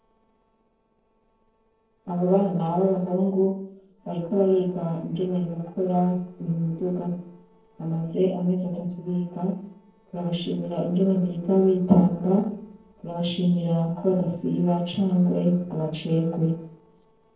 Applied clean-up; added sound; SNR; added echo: neural separator model SepFormer DNS4.